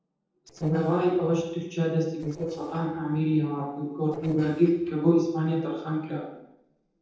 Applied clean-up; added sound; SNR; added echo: neural separator model SepFormer DNS4.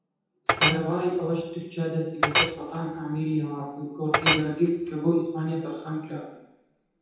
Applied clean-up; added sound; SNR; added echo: none; Chink, clink; 0 dB; reverberation time 0.9 s.